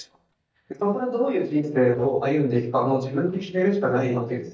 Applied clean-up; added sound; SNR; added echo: neural mask model DeepFilterNet 3.